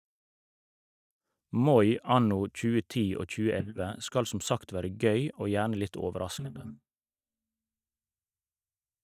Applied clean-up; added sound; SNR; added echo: neural mask model DeepFilterNet 3.